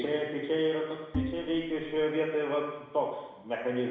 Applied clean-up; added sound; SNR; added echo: none; Bowed string instrument; 5 dB; reverberation time 0.9 s.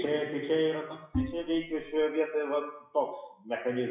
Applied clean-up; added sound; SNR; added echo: classical method WPE with log-MMSE.